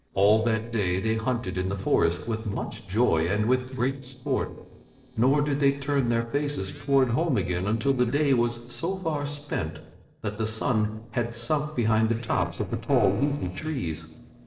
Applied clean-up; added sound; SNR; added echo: neural separator model SepFormer DNS4.